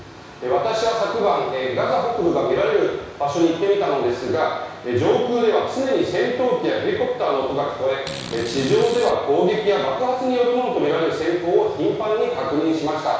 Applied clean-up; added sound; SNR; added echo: none; Fart; 15 dB; reverberation time 1.1 s.